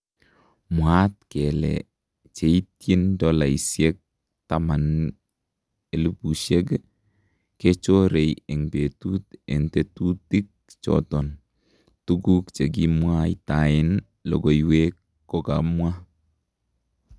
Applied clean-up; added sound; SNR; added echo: none; none; none; none.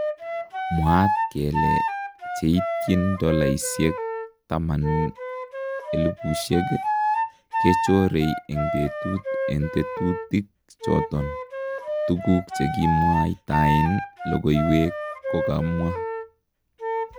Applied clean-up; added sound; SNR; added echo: none; Wind instrument, woodwind instrument; 3 dB; none.